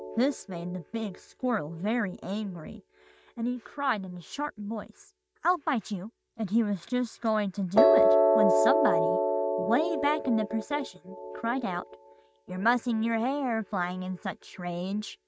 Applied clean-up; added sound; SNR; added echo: neural mask model RNNoise.